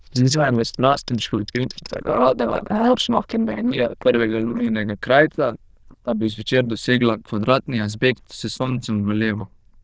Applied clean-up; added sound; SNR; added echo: neural diffusion model UNIVERSE++.